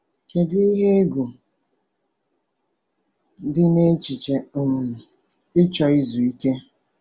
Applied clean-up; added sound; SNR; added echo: none; none; none; none.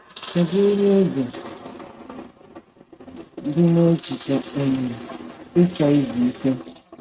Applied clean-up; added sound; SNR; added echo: neural mask model RNNoise.